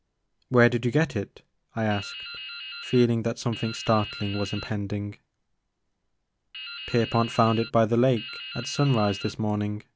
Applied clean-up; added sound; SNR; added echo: none; Drip; 13 dB; none.